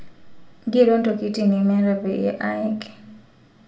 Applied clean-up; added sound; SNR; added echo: none; none; none; reverberation time 0.4 s.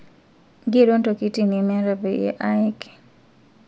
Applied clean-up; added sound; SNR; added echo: none; none; none; none.